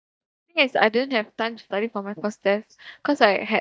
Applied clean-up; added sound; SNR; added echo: neural mask model DeepFilterNet 3.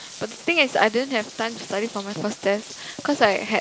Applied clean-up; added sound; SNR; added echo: none; Rain; 17 dB; none.